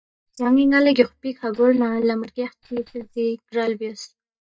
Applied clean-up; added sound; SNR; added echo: neural mask model DeepFilterNet 3.